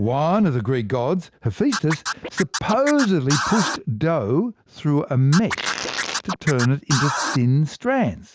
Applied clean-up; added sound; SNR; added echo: none; Scratching (performance technique); 7 dB; none.